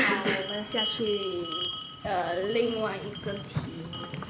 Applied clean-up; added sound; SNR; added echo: none; Bell; 6 dB; none.